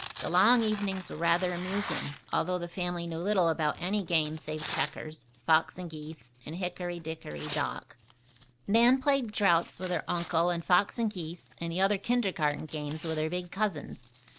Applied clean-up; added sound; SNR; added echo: none; Tearing; 13 dB; none.